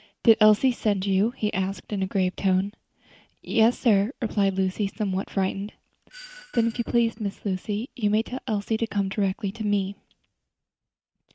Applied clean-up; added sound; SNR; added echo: neural mask model RNNoise.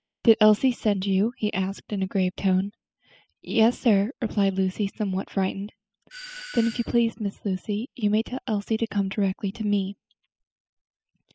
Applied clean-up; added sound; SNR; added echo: classical method spectral subtraction.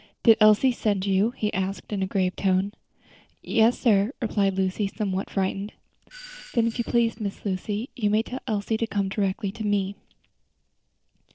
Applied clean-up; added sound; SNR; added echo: neural separator model SepFormer DNS4.